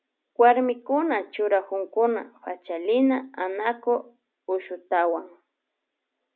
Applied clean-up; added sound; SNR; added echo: none; none; none; none.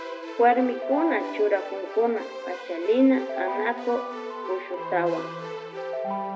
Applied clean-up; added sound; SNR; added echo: none; Keyboard (musical); 7 dB; reverberation time 1.2 s.